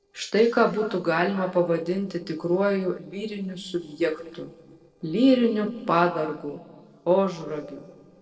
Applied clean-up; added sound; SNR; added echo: neural separator model SepFormer DNS4.